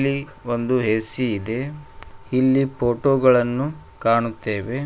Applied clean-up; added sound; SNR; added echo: none; none; none; none.